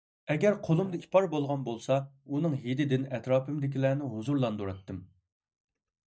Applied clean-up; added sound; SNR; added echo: neural mask model DeepFilterNet 3.